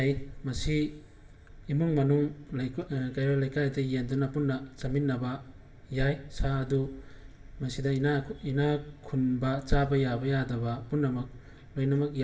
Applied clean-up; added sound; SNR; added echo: none; none; none; reverberation time 1.6 s.